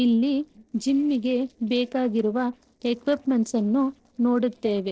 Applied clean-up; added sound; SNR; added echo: neural separator model SepFormer DNS4.